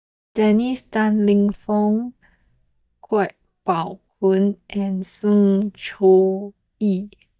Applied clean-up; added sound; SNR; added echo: neural mask model DeepFilterNet 3.